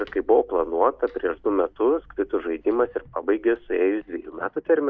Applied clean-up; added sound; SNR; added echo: neural mask model DeepFilterNet 3.